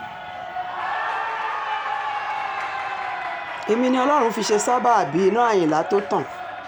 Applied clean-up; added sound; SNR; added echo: none; Cheering; 5 dB; none.